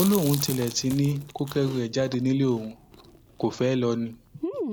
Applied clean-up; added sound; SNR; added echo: none; Chewing, mastication; 12 dB; none.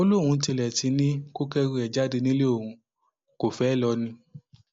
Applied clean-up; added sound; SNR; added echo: none; none; none; none.